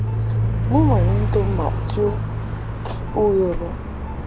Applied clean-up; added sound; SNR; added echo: none; Car; -2 dB; none.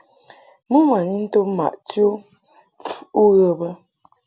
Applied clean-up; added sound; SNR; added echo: none; none; none; none.